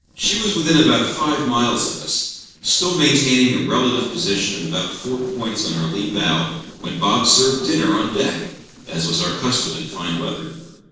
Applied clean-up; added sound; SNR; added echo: neural separator model SepFormer DNS4.